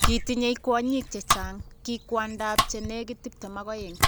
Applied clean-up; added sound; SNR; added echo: none; Domestic sounds, home sounds; 0 dB; none.